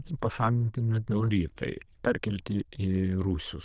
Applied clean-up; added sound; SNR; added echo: neural diffusion model UNIVERSE++.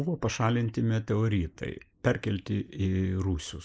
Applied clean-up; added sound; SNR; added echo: neural mask model Resemble Enhance denoiser.